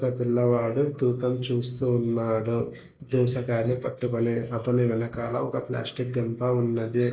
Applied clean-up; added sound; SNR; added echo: none; none; none; none.